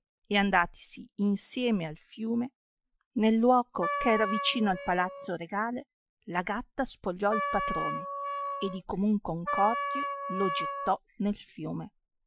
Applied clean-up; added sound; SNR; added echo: classical method Wiener filter.